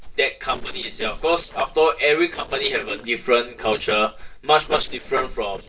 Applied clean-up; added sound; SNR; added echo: neural separator model SepFormer DNS4.